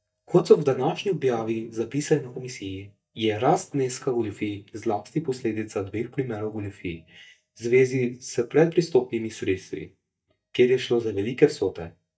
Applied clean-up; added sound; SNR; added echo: neural mask model DeepFilterNet 3.